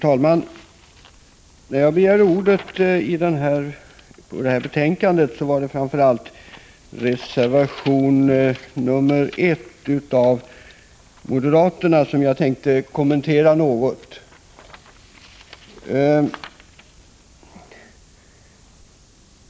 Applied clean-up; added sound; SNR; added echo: none; none; none; none.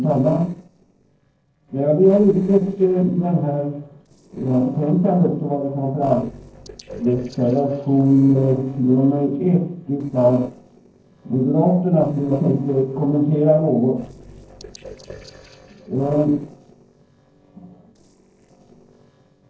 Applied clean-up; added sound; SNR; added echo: neural separator model SepFormer DNS4.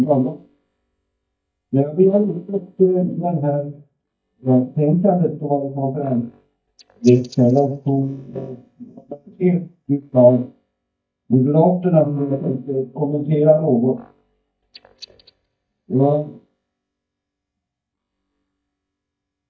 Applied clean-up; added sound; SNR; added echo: neural mask model DeepFilterNet 3.